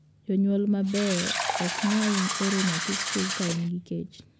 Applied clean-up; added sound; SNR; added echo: none; Fill (with liquid); 1 dB; none.